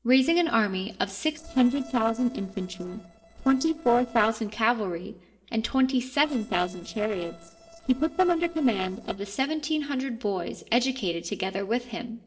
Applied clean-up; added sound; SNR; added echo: neural separator model SepFormer DNS4.